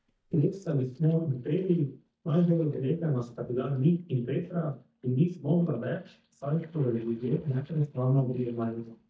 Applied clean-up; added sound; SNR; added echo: neural mask model DeepFilterNet 3.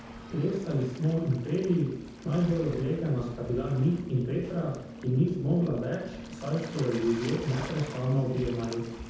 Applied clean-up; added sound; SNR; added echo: none; Waves, surf; 13 dB; reverberation time 0.9 s.